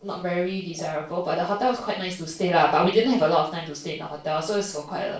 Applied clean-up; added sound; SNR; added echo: neural separator model SepFormer DNS4.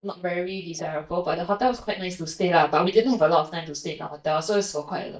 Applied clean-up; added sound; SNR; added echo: neural mask model DeepFilterNet 3.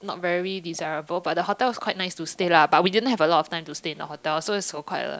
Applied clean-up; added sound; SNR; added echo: none; none; none; none.